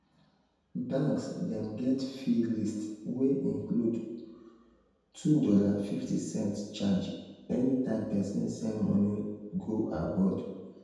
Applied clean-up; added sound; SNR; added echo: none; none; none; reverberation time 1.0 s.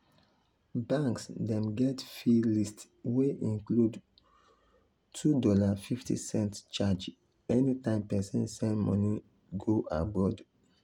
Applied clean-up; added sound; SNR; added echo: none; none; none; none.